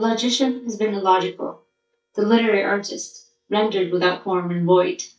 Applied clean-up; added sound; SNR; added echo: neural mask model DeepFilterNet 3.